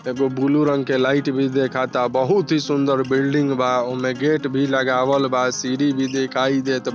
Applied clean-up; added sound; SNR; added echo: none; Acoustic guitar; 18 dB; none.